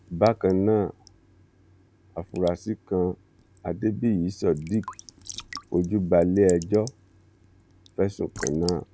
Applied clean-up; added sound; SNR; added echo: none; Raindrop / Drip / Trickle, dribble; 19 dB; none.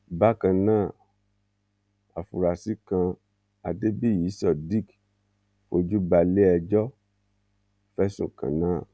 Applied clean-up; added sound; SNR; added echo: none; none; none; none.